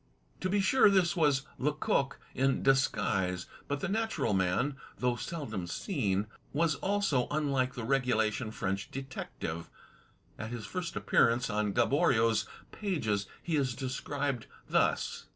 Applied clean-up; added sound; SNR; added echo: none; none; none; none.